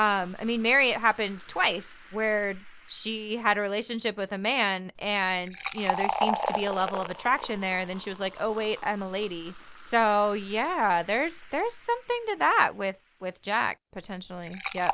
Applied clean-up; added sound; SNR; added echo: none; Fill (with liquid); 10 dB; none.